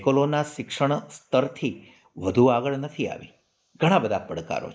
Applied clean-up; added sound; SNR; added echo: neural mask model Resemble Enhance denoiser.